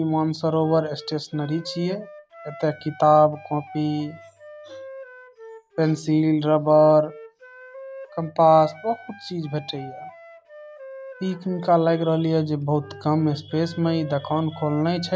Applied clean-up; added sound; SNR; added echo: none; Wind instrument, woodwind instrument; 19 dB; none.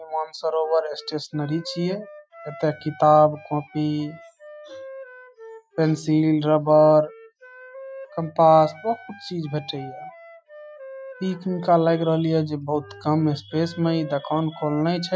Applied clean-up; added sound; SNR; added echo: classical method Wiener filter.